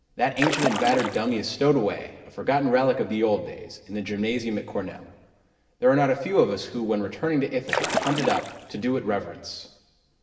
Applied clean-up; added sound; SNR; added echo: none; Splash, splatter; 3 dB; reverberation time 1.0 s.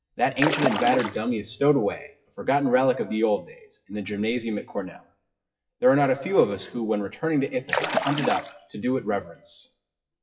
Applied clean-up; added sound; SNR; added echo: classical method WPE with log-MMSE.